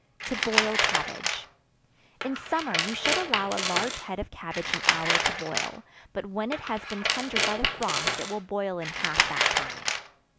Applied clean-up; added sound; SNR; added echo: none; Tools; -4 dB; none.